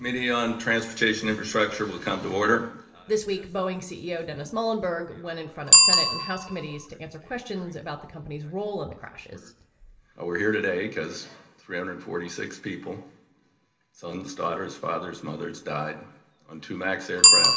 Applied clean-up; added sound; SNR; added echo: none; Bicycle bell; -2 dB; reverberation time 1.3 s.